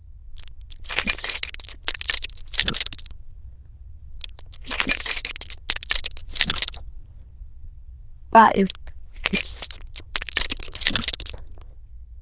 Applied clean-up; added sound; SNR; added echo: neural diffusion model UNIVERSE++.